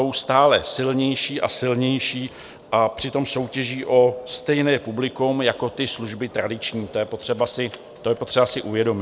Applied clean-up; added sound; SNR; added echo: none; none; none; none.